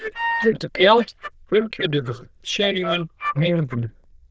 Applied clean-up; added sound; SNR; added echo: neural diffusion model UNIVERSE++.